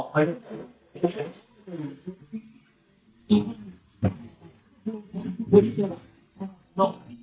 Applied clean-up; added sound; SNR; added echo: neural mask model DeepFilterNet 3.